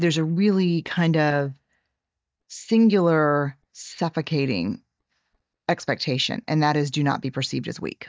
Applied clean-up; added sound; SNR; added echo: neural mask model DeepFilterNet 3.